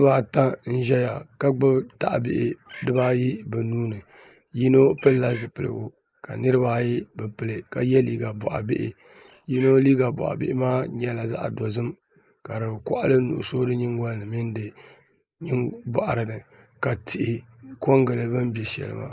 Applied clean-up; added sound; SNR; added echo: neural mask model Resemble Enhance denoiser.